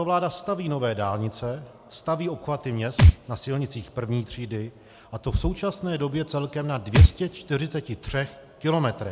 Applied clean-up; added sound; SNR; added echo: none; Thump, thud; -1 dB; none.